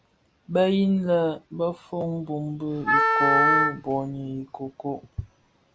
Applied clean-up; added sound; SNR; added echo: none; Wind instrument, woodwind instrument; -5 dB; none.